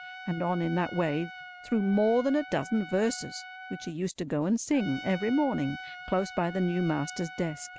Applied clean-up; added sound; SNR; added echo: none; Trumpet; 14 dB; none.